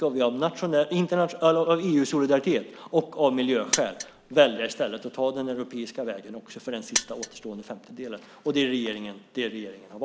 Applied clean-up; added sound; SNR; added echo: none; Mechanisms; 5 dB; none.